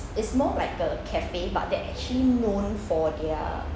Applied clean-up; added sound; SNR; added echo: none; none; none; none.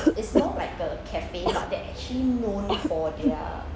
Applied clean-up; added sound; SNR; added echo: none; Cough; 1 dB; none.